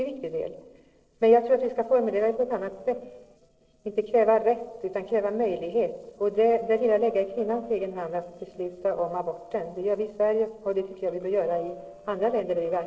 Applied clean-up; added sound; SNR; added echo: neural separator model SepFormer DNS4.